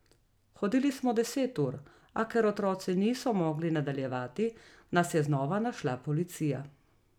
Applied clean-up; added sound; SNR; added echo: none; none; none; none.